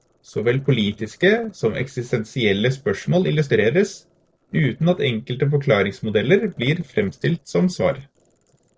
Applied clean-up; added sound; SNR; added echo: neural separator model SepFormer DNS4.